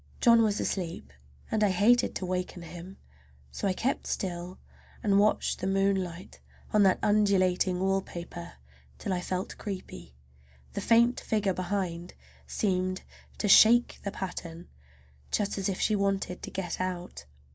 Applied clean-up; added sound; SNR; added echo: none; none; none; none.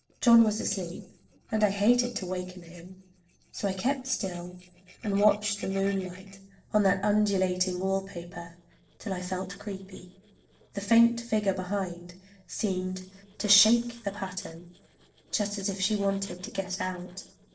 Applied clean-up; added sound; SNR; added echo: neural separator model SepFormer DNS4.